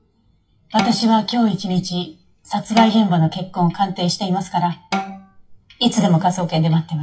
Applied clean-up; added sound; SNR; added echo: classical method WPE with log-MMSE.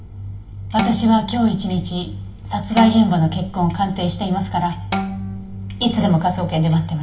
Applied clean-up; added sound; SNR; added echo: none; Bowed string instrument; 10 dB; reverberation time 0.2 s.